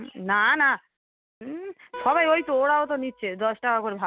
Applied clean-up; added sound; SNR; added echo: none; Acoustic guitar; 18 dB; none.